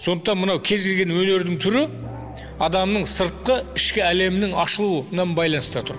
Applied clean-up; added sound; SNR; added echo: none; Musical instrument; 18 dB; none.